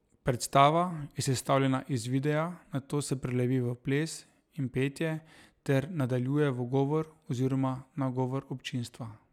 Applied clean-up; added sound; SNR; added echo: none; none; none; none.